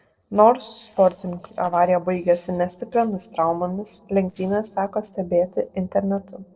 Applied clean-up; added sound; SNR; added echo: neural separator model SepFormer DNS4.